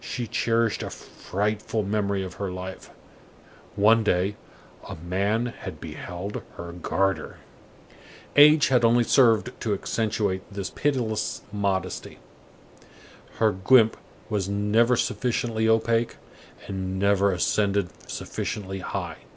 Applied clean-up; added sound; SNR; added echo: none; none; none; none.